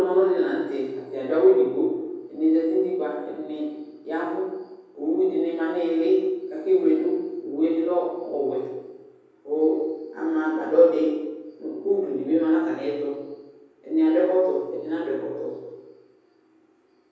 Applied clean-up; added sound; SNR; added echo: none; none; none; reverberation time 1.1 s.